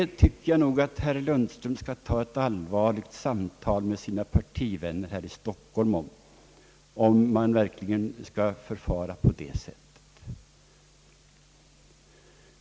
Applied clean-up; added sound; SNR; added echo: none; none; none; none.